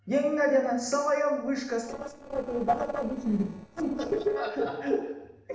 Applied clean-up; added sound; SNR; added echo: neural separator model SepFormer DNS4.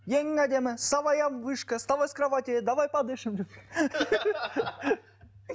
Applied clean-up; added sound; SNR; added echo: none; none; none; none.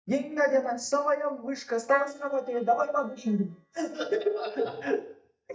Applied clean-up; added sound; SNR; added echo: neural mask model DeepFilterNet 3.